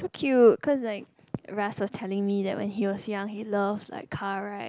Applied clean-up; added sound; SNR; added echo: none; none; none; none.